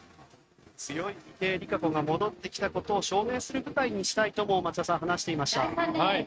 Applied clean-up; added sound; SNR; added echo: neural mask model RNNoise.